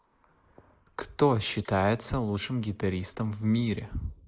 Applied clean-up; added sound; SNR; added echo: neural mask model Resemble Enhance denoiser.